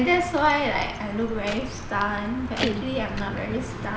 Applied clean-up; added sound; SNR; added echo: none; Clapping + Dog; 14 dB; none.